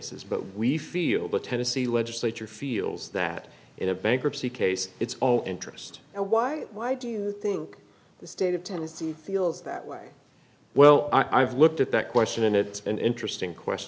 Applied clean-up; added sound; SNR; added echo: none; none; none; none.